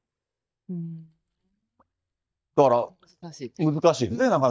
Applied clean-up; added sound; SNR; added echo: neural mask model DeepFilterNet 3.